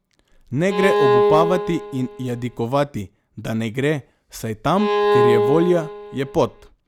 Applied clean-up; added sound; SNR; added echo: none; Bowed string instrument; -1 dB; none.